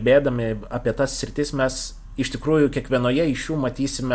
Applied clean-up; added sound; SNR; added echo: none; none; none; none.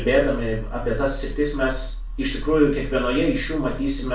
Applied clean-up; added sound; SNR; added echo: none; none; none; reverberation time 0.3 s.